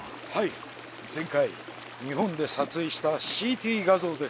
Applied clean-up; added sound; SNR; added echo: none; Stream; 15 dB; none.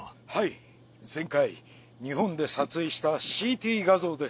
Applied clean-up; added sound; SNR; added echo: none; none; none; none.